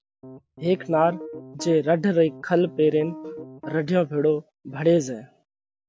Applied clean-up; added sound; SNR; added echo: none; Piano; 16 dB; none.